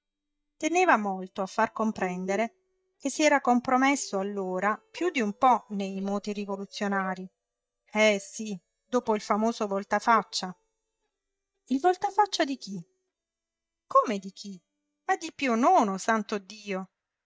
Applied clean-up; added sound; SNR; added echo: neural mask model DeepFilterNet 3.